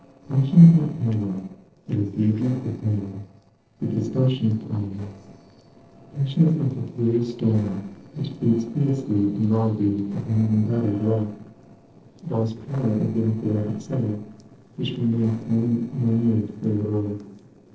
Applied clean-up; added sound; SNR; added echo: neural separator model SepFormer DNS4.